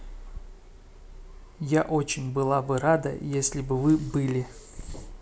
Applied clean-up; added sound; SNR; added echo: none; none; none; none.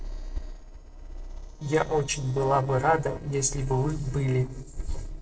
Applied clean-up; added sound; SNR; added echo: neural separator model SepFormer DNS4.